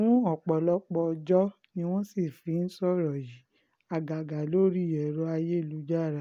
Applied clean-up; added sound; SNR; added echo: none; none; none; none.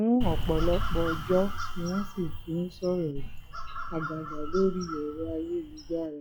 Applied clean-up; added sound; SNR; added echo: classical method log-MMSE.